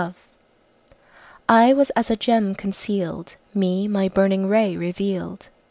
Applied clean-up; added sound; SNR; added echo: none; none; none; none.